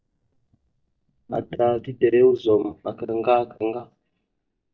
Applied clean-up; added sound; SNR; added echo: neural mask model DeepFilterNet 3.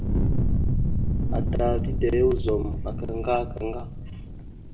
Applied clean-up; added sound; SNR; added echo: none; Fire; -4 dB; reverberation time 0.4 s.